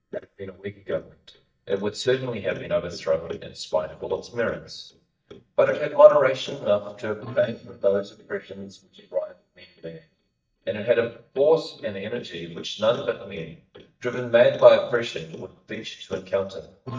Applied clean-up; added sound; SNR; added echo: neural mask model DeepFilterNet 3.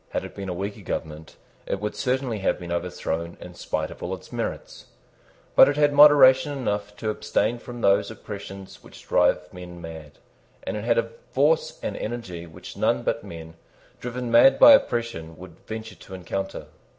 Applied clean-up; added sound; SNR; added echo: none; none; none; none.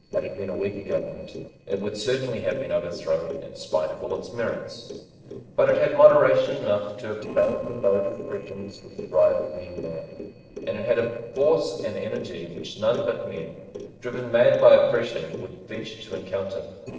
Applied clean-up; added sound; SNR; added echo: neural separator model SepFormer DNS4.